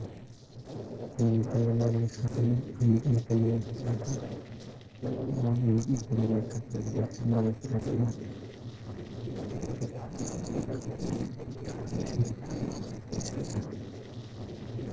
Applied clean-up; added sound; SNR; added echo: neural separator model SepFormer DNS4.